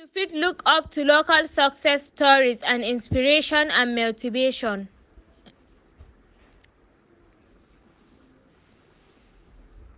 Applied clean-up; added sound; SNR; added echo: none; none; none; none.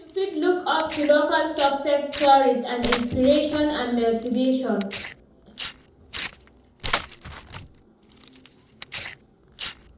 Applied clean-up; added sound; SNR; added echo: none; Tearing; 13 dB; reverberation time 2.6 s.